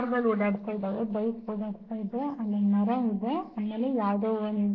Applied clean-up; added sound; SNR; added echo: neural mask model Resemble Enhance denoiser.